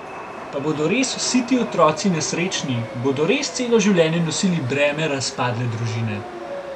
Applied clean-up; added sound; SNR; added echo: none; Chatter / Subway, metro, underground; 12 dB; none.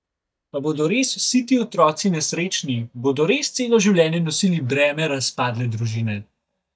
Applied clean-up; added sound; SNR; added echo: neural mask model DeepFilterNet 3.